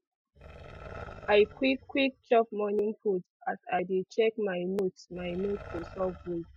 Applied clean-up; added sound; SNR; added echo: classical method Wiener filter.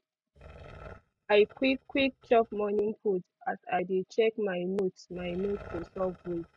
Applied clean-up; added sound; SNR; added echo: neural mask model RNNoise.